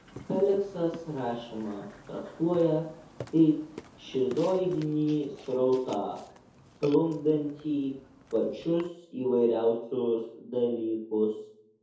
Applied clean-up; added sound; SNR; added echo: none; Burping, eructation; 20 dB; reverberation time 0.6 s.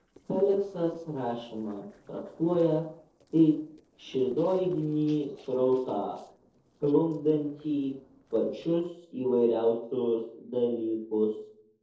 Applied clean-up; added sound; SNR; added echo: neural separator model SepFormer DNS4.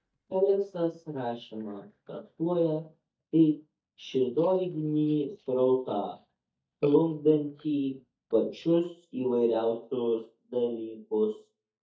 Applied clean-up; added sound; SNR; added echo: neural mask model DeepFilterNet 3.